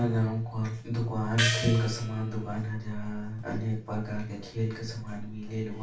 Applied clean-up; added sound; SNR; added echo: none; Gong; 3 dB; reverberation time 0.2 s.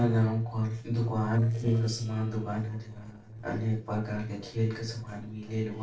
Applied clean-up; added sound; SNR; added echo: neural separator model SepFormer DNS4.